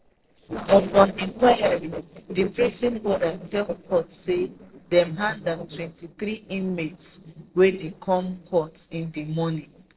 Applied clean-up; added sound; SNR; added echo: neural separator model SepFormer DNS4.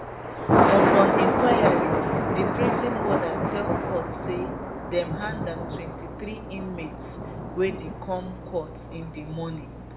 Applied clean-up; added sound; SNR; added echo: none; Thunder; -4 dB; reverberation time 0.6 s.